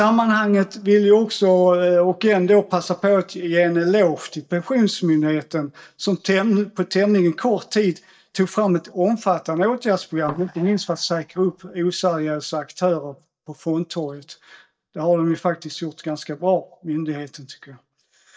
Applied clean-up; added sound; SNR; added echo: neural mask model DeepFilterNet 3.